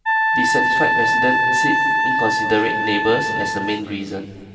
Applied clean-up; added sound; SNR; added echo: none; Wind instrument, woodwind instrument; -4 dB; reverberation time 2.7 s.